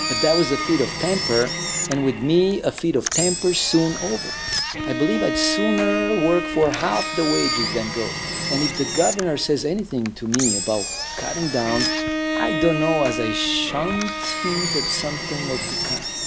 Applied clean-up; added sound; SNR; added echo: none; Engine + Bowed string instrument; 3 dB; none.